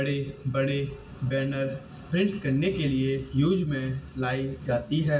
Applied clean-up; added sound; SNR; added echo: none; none; none; reverberation time 0.1 s.